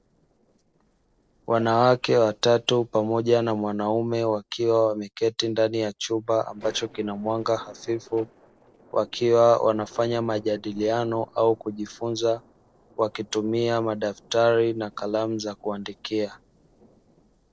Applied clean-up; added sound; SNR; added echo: neural separator model SepFormer DNS4.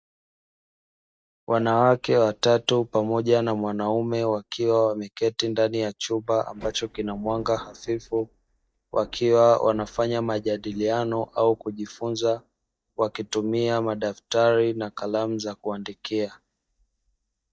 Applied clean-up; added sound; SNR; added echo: neural mask model DeepFilterNet 3.